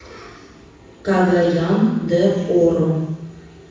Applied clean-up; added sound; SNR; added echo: none; none; none; reverberation time 1.0 s.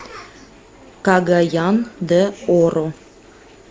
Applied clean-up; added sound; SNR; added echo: none; none; none; none.